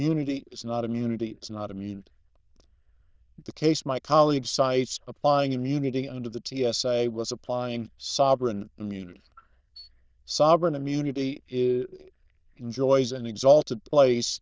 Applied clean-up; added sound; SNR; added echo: neural diffusion model UNIVERSE++.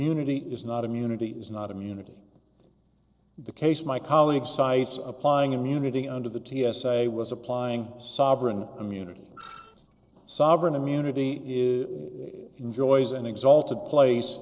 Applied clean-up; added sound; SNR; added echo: neural separator model SepFormer DNS4.